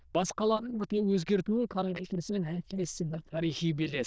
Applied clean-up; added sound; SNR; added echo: neural diffusion model UNIVERSE++.